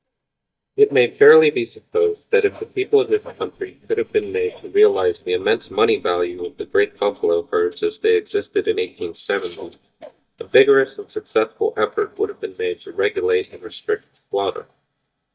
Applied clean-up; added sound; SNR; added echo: neural mask model DeepFilterNet 3.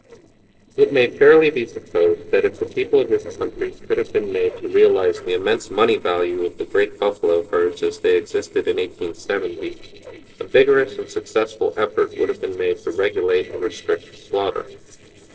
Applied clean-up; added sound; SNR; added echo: neural separator model SepFormer DNS4.